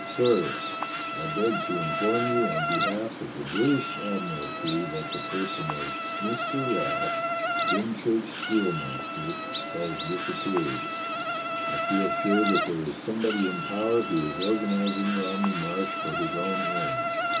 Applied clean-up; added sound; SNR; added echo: none; Insect; 1 dB; reverberation time 0.2 s.